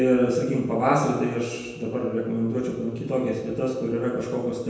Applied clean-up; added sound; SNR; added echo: none; none; none; reverberation time 1.1 s.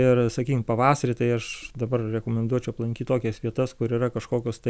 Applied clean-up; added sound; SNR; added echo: none; none; none; none.